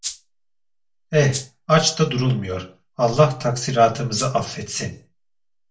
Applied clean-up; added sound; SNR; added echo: none; Rattle (instrument); 11 dB; reverberation time 0.3 s.